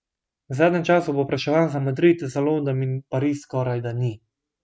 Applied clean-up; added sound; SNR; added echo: none; none; none; none.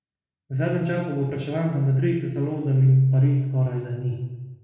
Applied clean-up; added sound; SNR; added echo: none; none; none; reverberation time 0.9 s.